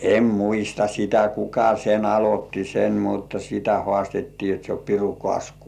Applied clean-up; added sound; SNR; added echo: none; none; none; none.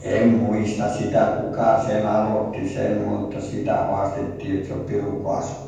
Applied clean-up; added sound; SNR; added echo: none; none; none; reverberation time 1.2 s.